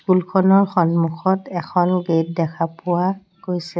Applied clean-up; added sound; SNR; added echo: none; none; none; none.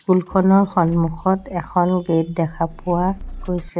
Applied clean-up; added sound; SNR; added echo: none; Motor vehicle (road); 17 dB; none.